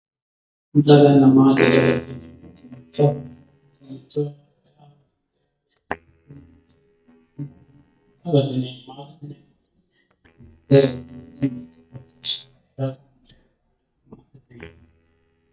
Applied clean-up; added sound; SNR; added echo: neural mask model DeepFilterNet 3.